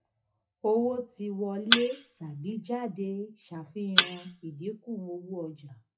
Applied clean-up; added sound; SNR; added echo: classical method WPE with log-MMSE.